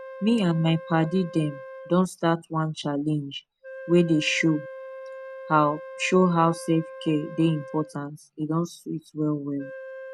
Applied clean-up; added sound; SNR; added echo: none; Wind instrument, woodwind instrument; 16 dB; none.